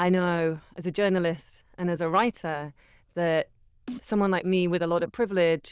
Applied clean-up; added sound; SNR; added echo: neural diffusion model UNIVERSE++.